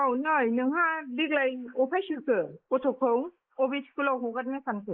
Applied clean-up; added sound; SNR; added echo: neural mask model Resemble Enhance denoiser.